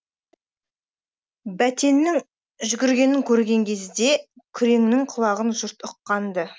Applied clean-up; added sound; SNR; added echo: none; none; none; none.